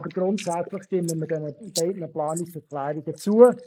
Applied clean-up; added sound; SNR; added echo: neural mask model Resemble Enhance denoiser.